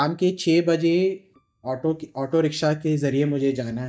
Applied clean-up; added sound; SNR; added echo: neural mask model DeepFilterNet 3.